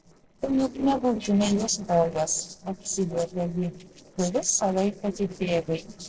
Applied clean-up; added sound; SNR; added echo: neural separator model SepFormer DNS4.